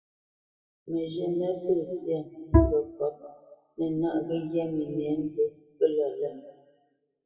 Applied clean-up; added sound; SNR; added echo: classical method WPE with log-MMSE.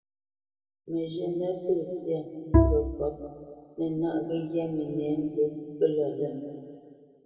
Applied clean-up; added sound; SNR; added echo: none; Bowed string instrument; -3 dB; reverberation time 2.4 s.